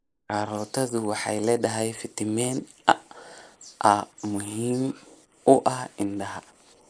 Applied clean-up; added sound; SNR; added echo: neural mask model Resemble Enhance denoiser.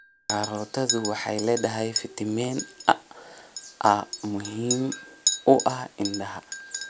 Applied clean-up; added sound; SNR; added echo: none; Chink, clink; 7 dB; none.